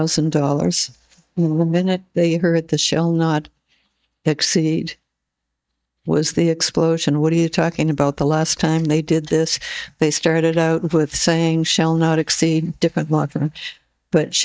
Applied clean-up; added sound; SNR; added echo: neural mask model DeepFilterNet 3.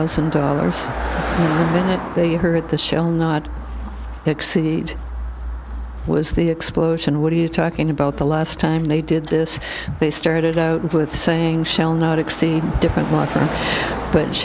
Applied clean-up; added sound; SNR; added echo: none; Car passing by; 11 dB; none.